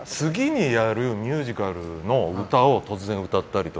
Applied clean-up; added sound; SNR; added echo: none; none; none; none.